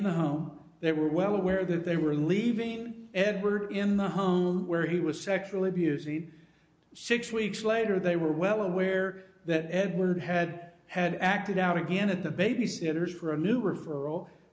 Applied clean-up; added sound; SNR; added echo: none; none; none; none.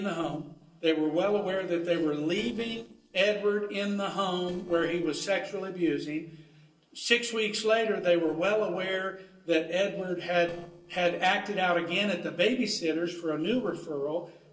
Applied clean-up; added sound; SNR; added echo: neural separator model SepFormer DNS4.